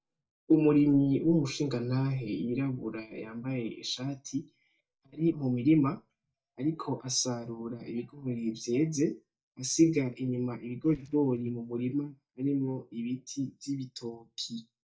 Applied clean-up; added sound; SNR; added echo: neural mask model DeepFilterNet 3.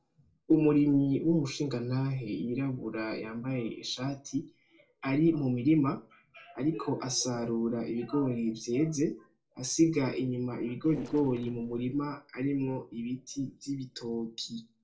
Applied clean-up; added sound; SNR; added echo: neural separator model SepFormer DNS4.